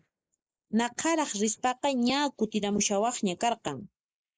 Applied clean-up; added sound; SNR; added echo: neural mask model Resemble Enhance denoiser.